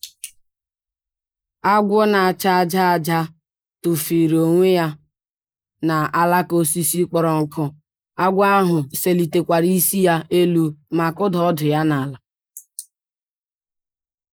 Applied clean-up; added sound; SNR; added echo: neural mask model Resemble Enhance denoiser.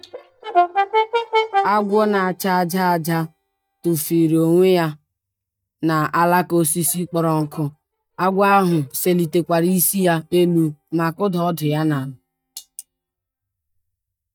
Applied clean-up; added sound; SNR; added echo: neural mask model DeepFilterNet 3.